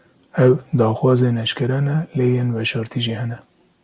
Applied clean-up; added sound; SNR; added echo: none; none; none; none.